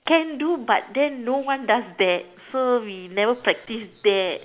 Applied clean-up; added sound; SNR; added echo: none; none; none; none.